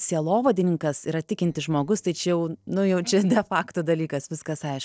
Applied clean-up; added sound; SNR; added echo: neural separator model SepFormer DNS4.